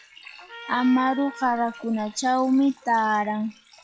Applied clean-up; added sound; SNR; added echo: classical method log-MMSE.